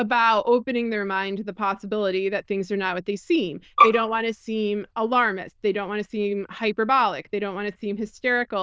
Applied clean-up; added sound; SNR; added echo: neural diffusion model UNIVERSE++.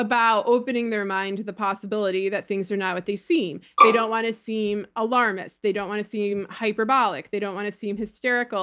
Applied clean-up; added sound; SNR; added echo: none; Bowed string instrument; -4 dB; none.